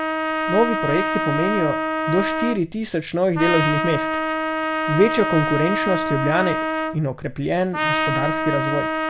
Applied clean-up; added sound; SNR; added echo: none; Keys jangling + Trumpet; 1 dB; none.